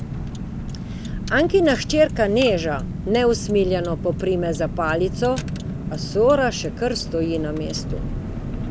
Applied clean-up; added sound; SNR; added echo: none; Car; 6 dB; none.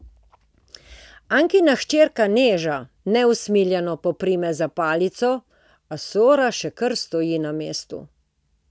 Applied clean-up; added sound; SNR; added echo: none; none; none; none.